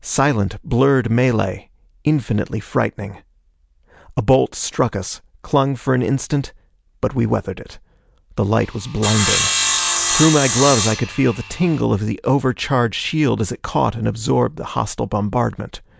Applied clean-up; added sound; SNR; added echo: none; Sawing; 1 dB; none.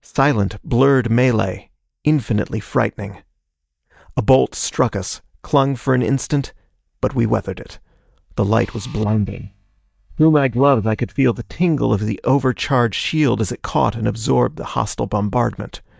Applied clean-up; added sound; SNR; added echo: neural mask model DeepFilterNet 3.